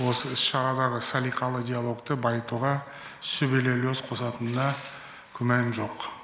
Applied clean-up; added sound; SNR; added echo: none; none; none; none.